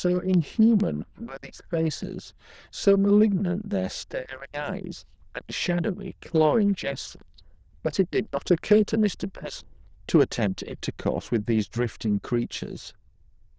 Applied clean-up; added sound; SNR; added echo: neural diffusion model UNIVERSE++.